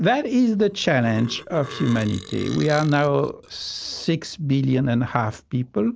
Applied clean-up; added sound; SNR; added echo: none; Burping, eructation; 18 dB; none.